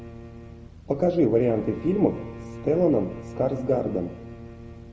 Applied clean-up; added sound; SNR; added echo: none; Bowed string instrument; 15 dB; none.